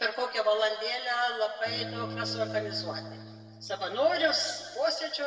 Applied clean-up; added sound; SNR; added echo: none; Bowed string instrument; 14 dB; reverberation time 2.0 s.